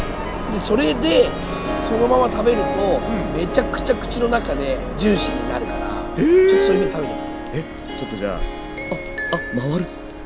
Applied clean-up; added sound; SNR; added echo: none; Harp + Train; 5 dB; none.